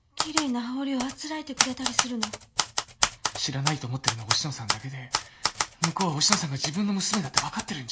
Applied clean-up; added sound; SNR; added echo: none; Typewriter; 0 dB; reverberation time 0.5 s.